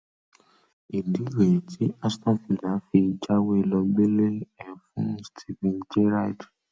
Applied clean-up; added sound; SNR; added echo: none; none; none; none.